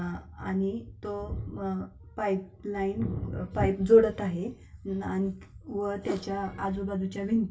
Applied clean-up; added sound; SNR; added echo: none; none; none; reverberation time 0.1 s.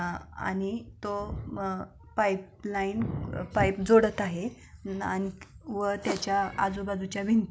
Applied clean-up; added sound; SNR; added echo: none; none; none; none.